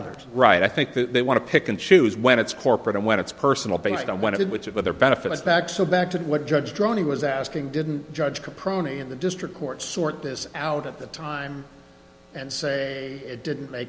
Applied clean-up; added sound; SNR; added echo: none; none; none; none.